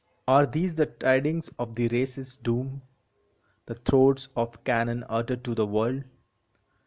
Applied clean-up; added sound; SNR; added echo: none; none; none; none.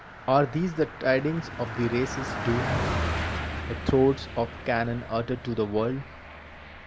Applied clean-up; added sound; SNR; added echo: none; Car passing by; 6 dB; none.